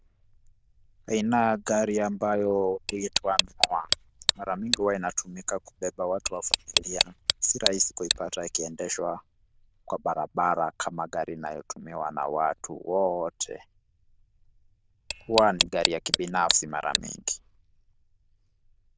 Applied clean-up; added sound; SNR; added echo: neural diffusion model UNIVERSE++.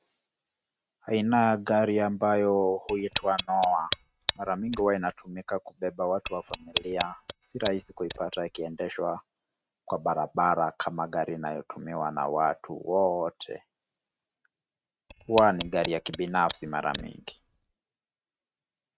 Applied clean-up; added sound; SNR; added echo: neural mask model RNNoise.